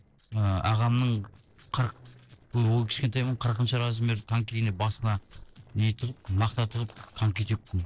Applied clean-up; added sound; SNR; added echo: neural separator model SepFormer DNS4.